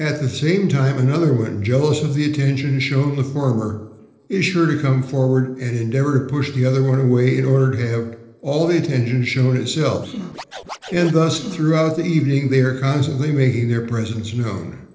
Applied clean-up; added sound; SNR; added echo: neural separator model SepFormer DNS4.